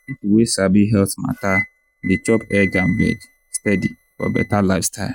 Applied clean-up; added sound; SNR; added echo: neural mask model RNNoise.